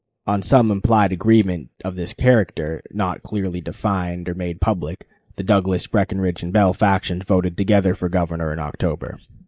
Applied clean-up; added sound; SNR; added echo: neural mask model Resemble Enhance denoiser.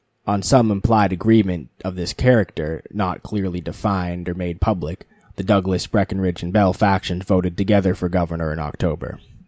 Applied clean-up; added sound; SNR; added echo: none; none; none; none.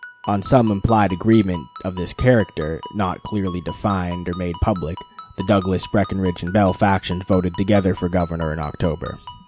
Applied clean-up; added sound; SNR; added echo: none; Ringtone; 19 dB; none.